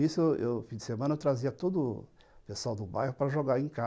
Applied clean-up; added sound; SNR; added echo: none; none; none; none.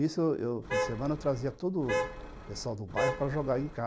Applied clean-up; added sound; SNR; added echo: none; Traffic noise, roadway noise / Vehicle horn, car horn, honking; 3 dB; none.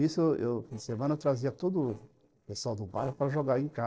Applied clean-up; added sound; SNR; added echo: neural separator model SepFormer DNS4.